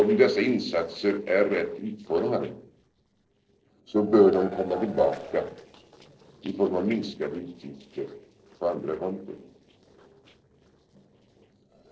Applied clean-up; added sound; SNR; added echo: neural separator model SepFormer DNS4.